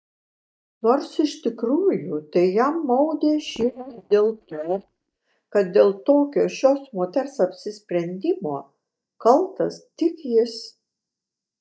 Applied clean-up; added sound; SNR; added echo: neural mask model DeepFilterNet 3.